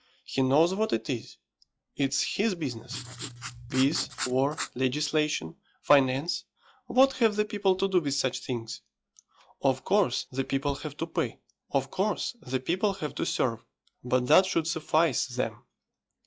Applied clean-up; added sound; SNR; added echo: classical method log-MMSE.